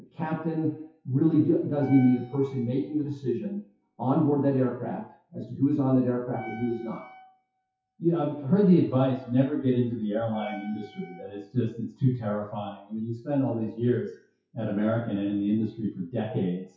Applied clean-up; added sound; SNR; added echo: classical method WPE with log-MMSE.